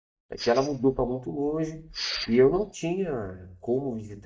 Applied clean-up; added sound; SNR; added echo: neural mask model DeepFilterNet 3.